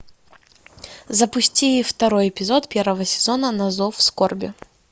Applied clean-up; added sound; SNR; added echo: none; none; none; none.